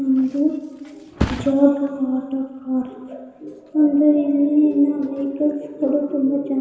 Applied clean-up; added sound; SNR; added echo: none; Thump, thud; 15 dB; reverberation time 2.2 s.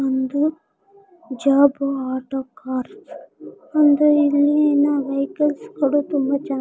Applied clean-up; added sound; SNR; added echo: none; none; none; none.